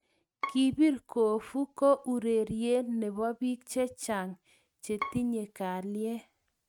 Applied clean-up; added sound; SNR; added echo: neural mask model RNNoise.